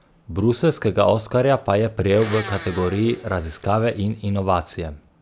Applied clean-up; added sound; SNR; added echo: none; Domestic sounds, home sounds; 16 dB; none.